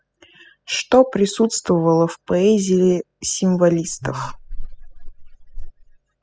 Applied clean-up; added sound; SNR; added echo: classical method spectral subtraction.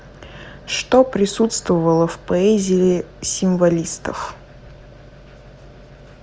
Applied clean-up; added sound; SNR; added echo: none; none; none; none.